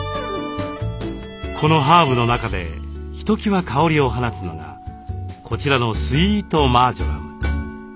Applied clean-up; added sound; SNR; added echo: none; none; none; none.